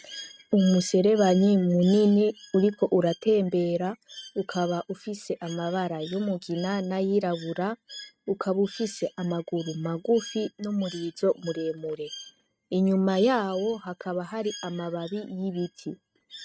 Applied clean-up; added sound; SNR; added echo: neural mask model RNNoise.